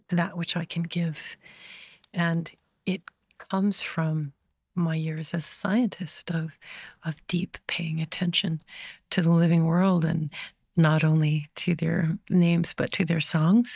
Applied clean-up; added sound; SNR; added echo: neural mask model DeepFilterNet 3.